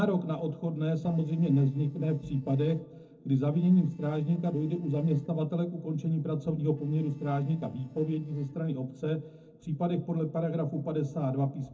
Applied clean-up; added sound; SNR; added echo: neural separator model SepFormer DNS4.